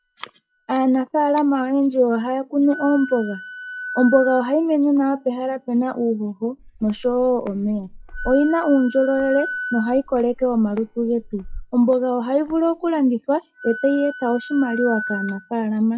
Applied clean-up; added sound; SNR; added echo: classical method log-MMSE.